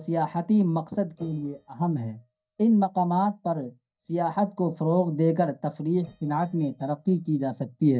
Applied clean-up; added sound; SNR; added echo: neural mask model DeepFilterNet 3.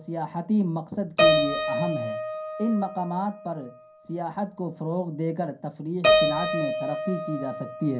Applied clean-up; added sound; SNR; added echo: none; Keyboard (musical); -1 dB; reverberation time 0.3 s.